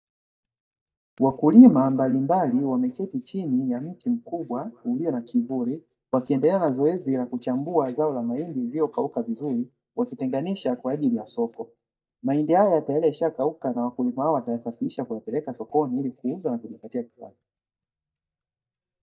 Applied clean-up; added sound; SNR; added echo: neural mask model DeepFilterNet 3.